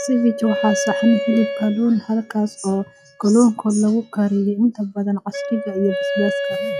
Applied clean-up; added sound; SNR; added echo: classical method log-MMSE.